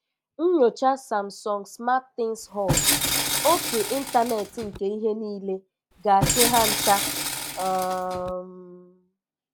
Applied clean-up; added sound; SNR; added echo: none; Tools; 1 dB; none.